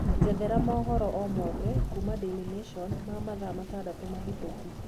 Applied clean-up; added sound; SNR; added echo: none; Thunder / Rain; -2 dB; none.